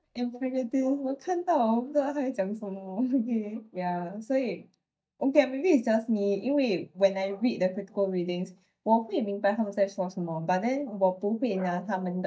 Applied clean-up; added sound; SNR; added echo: neural mask model DeepFilterNet 3.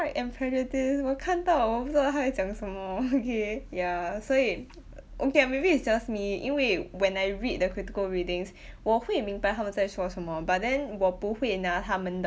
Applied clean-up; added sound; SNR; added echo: none; none; none; none.